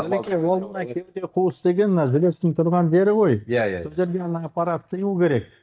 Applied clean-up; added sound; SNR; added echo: neural mask model DeepFilterNet 3.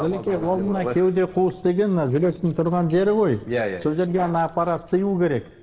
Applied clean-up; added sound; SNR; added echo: neural separator model SepFormer DNS4.